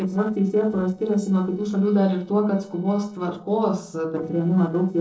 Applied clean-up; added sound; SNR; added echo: neural separator model SepFormer DNS4.